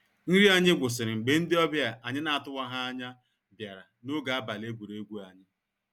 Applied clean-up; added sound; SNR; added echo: none; none; none; none.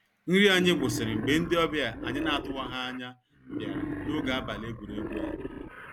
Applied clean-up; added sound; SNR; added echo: none; Wild animals; 7 dB; none.